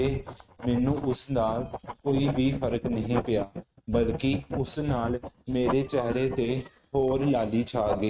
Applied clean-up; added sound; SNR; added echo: neural mask model RNNoise.